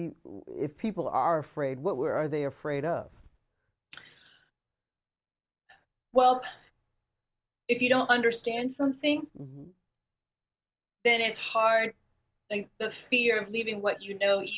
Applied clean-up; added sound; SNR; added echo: none; none; none; none.